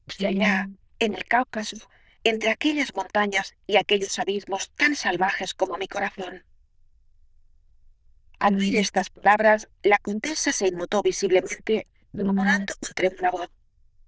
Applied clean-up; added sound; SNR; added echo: neural diffusion model UNIVERSE++.